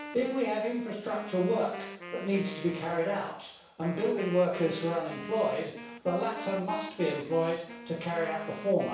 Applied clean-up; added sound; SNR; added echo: none; Wind instrument, woodwind instrument; 13 dB; reverberation time 0.7 s.